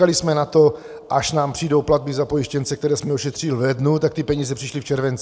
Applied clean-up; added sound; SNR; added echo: none; none; none; none.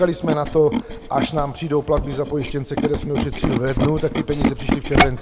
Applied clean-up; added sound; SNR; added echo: none; Tools; 1 dB; none.